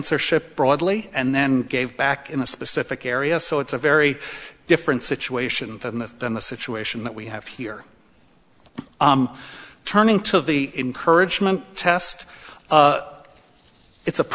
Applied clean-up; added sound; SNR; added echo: none; none; none; none.